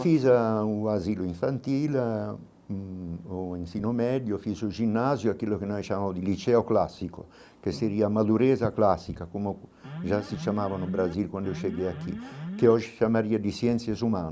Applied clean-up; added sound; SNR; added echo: none; Alarm; 10 dB; none.